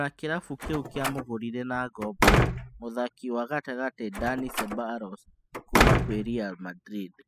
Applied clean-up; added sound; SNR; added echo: classical method spectral subtraction.